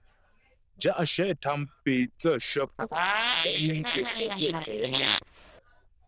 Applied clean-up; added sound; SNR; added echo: neural diffusion model UNIVERSE++.